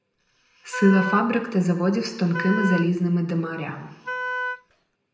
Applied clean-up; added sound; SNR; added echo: none; Wind instrument, woodwind instrument; 9 dB; reverberation time 0.8 s.